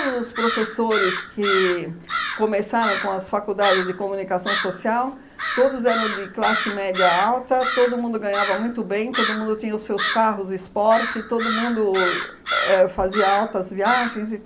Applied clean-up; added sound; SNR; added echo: none; Crow; 5 dB; none.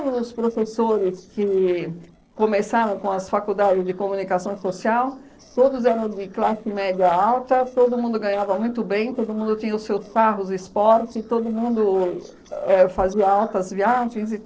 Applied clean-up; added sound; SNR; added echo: neural separator model SepFormer DNS4.